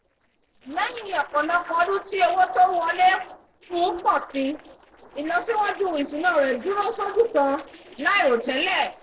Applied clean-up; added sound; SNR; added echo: neural separator model SepFormer DNS4.